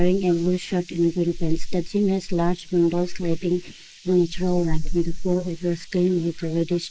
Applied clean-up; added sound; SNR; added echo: neural mask model Resemble Enhance denoiser.